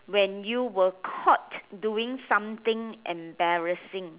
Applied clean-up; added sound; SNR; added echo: none; none; none; none.